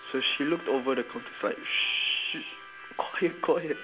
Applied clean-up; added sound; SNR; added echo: none; Harmonica; 16 dB; none.